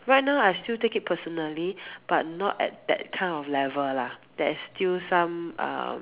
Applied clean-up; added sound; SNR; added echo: none; none; none; none.